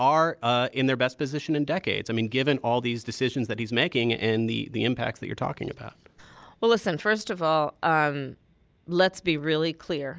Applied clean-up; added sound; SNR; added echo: none; none; none; none.